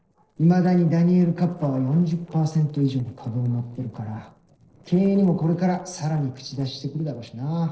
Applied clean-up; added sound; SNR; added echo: neural separator model SepFormer DNS4.